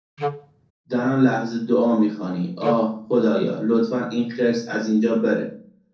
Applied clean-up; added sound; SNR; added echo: neural separator model SepFormer DNS4.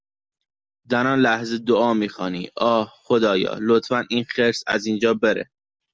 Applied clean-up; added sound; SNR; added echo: none; none; none; none.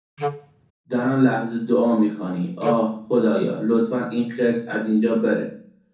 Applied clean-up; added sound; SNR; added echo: none; Wind instrument, woodwind instrument; 8 dB; reverberation time 0.6 s.